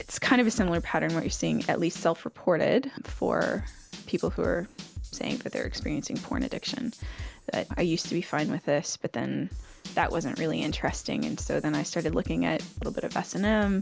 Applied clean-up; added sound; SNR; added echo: none; Drum / Drum kit; 12 dB; none.